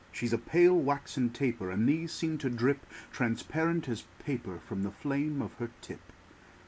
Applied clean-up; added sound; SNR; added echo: none; none; none; none.